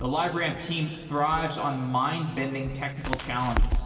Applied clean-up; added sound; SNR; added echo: none; Crackle; 4 dB; reverberation time 2.1 s.